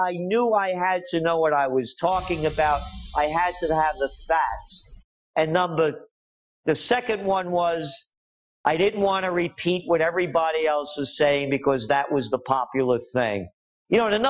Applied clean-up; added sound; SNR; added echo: classical method Wiener filter.